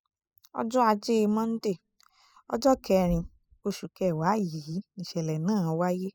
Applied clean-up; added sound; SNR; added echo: classical method spectral subtraction.